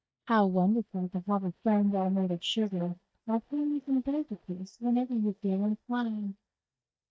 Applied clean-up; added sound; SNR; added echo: neural mask model DeepFilterNet 3.